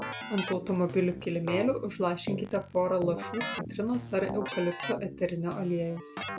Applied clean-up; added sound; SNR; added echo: none; Keyboard (musical); 8 dB; none.